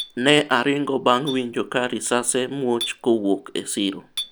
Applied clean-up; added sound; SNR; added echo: none; Chink, clink; 16 dB; none.